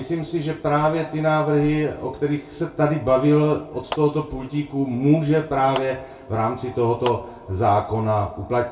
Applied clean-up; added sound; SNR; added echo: none; Clapping; 17 dB; reverberation time 0.2 s.